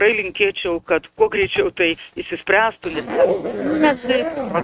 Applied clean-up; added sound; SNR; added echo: neural mask model RNNoise.